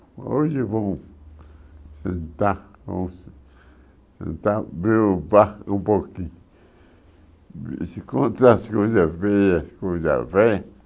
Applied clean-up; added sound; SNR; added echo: none; none; none; none.